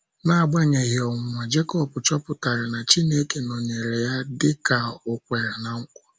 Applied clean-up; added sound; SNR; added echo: none; none; none; none.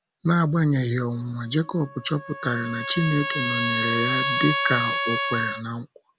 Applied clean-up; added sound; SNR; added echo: none; Trumpet; 3 dB; none.